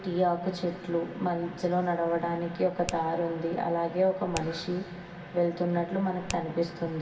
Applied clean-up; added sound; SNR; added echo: none; Finger snapping; 14 dB; reverberation time 2.1 s.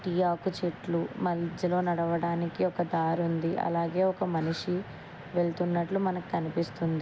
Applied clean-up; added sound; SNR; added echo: none; none; none; none.